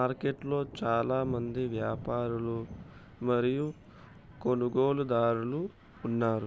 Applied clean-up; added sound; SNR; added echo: none; Thunder; 17 dB; none.